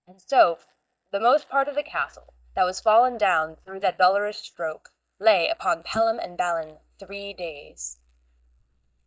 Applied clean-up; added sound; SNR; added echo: neural mask model DeepFilterNet 3.